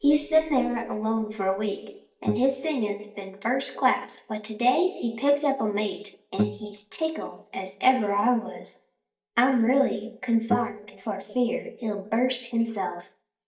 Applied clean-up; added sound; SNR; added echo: neural mask model DeepFilterNet 3.